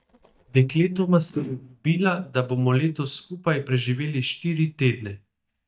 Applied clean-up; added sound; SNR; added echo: neural mask model DeepFilterNet 3.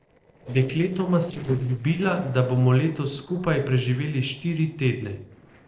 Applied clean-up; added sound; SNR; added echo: neural separator model SepFormer DNS4.